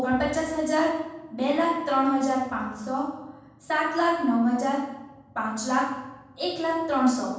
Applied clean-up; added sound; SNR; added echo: none; none; none; reverberation time 1.2 s.